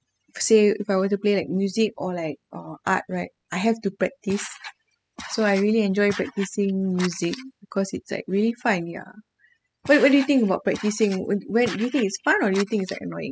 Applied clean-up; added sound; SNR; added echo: classical method spectral subtraction.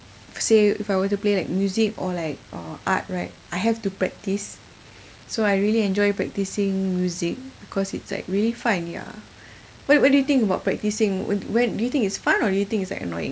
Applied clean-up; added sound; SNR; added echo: none; none; none; none.